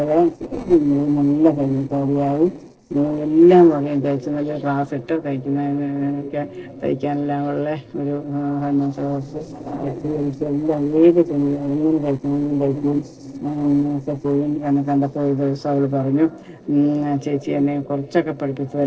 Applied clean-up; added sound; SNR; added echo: neural separator model SepFormer DNS4.